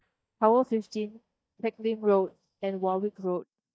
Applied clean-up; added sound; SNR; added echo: neural mask model DeepFilterNet 3.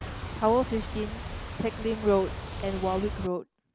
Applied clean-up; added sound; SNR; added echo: none; Boat, Water vehicle; 7 dB; none.